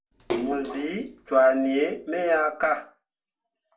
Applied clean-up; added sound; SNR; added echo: none; Splash, splatter; 11 dB; reverberation time 0.3 s.